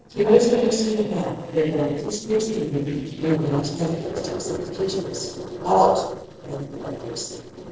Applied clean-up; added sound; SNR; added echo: neural separator model SepFormer DNS4.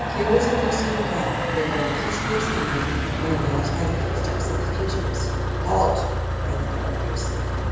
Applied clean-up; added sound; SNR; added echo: none; Motor vehicle (road); -3 dB; reverberation time 1.1 s.